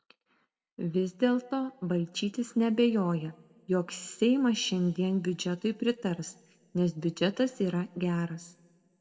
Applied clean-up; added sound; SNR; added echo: none; none; none; reverberation time 0.7 s.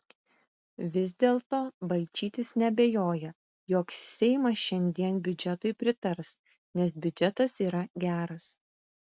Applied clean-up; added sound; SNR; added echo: none; none; none; none.